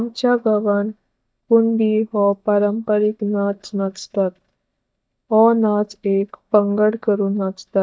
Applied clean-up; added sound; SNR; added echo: neural mask model DeepFilterNet 3.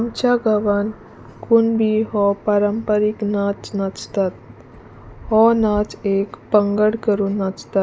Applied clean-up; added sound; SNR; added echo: none; none; none; none.